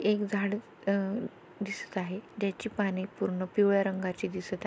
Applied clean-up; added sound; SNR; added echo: none; none; none; none.